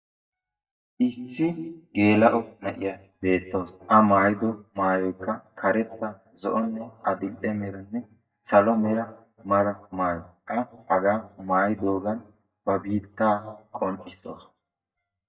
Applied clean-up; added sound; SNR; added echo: neural mask model DeepFilterNet 3.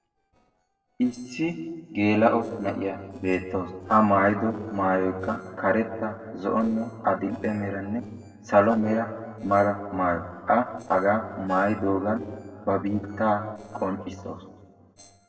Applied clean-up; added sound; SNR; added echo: neural separator model SepFormer DNS4.